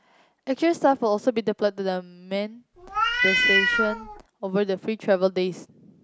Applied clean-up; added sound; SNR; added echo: none; Meow; -3 dB; none.